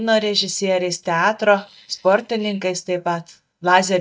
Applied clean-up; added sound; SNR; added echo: neural mask model DeepFilterNet 3.